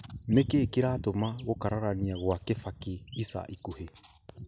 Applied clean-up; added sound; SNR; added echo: none; none; none; none.